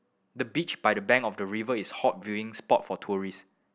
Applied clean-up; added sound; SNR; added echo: none; none; none; none.